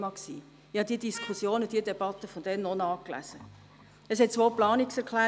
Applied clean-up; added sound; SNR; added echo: none; Trumpet; 18 dB; none.